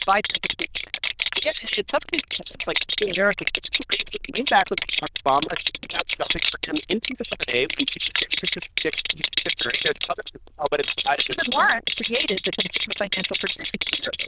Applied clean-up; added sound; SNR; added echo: neural diffusion model UNIVERSE++.